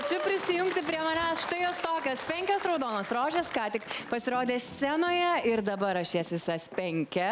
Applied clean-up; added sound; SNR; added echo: none; none; none; none.